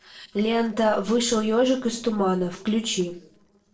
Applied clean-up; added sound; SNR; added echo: neural separator model SepFormer DNS4.